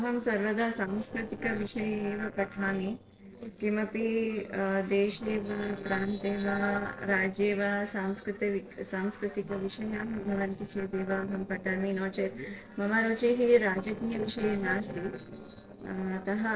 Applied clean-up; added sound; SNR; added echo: neural separator model SepFormer DNS4.